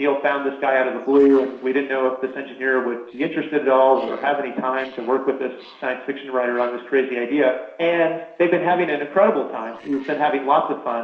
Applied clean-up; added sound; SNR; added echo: neural separator model SepFormer DNS4.